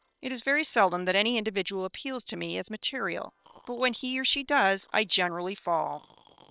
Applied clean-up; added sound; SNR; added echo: neural separator model SepFormer WHAM!.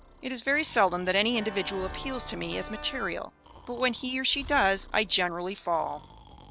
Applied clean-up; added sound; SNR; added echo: none; Organ + Breathing; 15 dB; none.